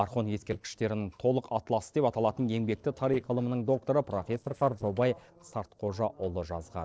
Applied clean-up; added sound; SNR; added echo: neural separator model SepFormer DNS4.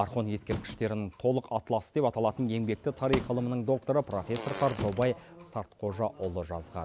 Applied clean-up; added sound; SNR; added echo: none; Fart + Drawer open or close / Wood; 12 dB; none.